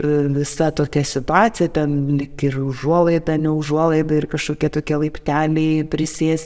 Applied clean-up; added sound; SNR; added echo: none; none; none; none.